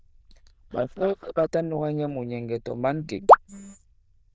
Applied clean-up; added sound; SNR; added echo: neural diffusion model UNIVERSE++.